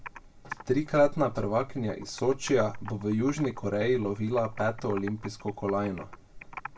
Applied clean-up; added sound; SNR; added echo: none; Computer keyboard; 17 dB; reverberation time 0.2 s.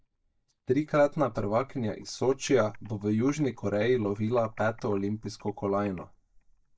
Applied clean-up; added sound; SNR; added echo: neural mask model DeepFilterNet 3.